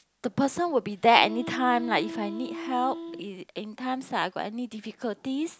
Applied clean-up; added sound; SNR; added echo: none; Wind instrument, woodwind instrument; 10 dB; none.